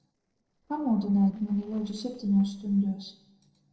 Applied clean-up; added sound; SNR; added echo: neural separator model SepFormer DNS4.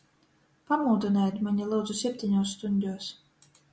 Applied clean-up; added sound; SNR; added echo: none; none; none; none.